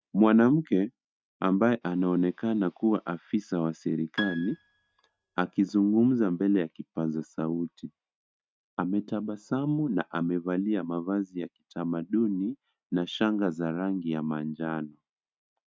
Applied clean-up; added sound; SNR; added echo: neural mask model RNNoise.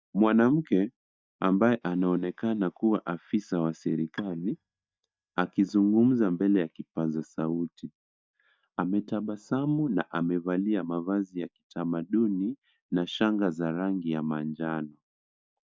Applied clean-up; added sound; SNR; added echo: neural mask model DeepFilterNet 3.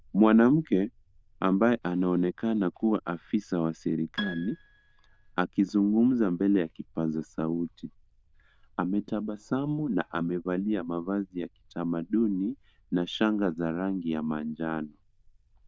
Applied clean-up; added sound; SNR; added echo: neural diffusion model UNIVERSE++.